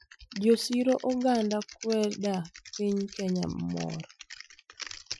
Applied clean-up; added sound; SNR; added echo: classical method Wiener filter.